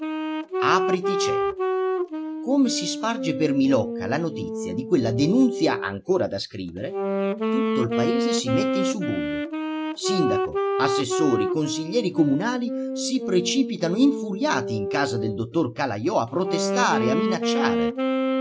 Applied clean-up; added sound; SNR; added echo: none; Wind instrument, woodwind instrument; 1 dB; none.